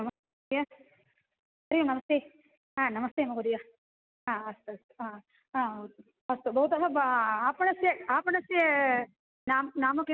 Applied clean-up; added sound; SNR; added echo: none; none; none; none.